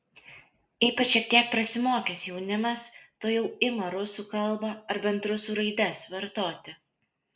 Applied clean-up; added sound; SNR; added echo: none; none; none; none.